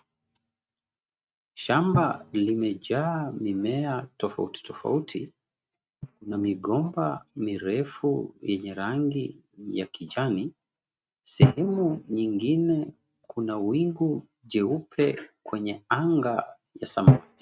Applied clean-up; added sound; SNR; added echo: neural mask model RNNoise.